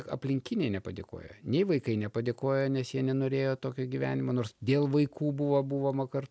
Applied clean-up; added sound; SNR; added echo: none; none; none; none.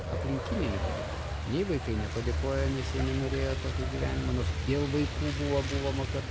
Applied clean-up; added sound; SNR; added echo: none; Truck; 0 dB; none.